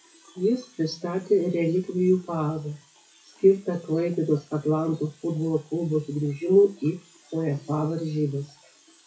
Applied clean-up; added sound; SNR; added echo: classical method WPE with log-MMSE.